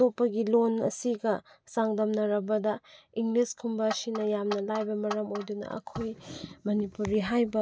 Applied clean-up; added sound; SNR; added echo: none; Clock; 13 dB; none.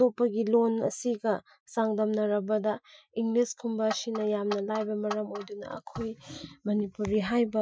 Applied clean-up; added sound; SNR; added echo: classical method Wiener filter.